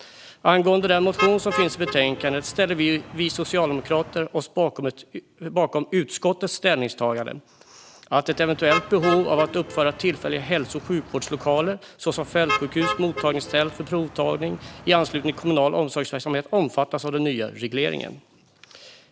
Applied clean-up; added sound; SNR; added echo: none; Motor vehicle (road); 9 dB; none.